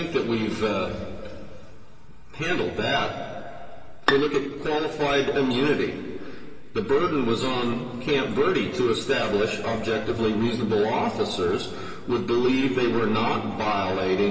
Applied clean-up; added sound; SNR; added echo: none; Bowed string instrument; 8 dB; reverberation time 2.4 s.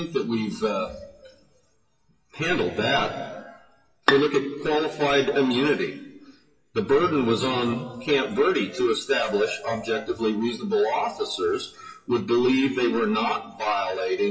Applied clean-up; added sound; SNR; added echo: classical method WPE with log-MMSE.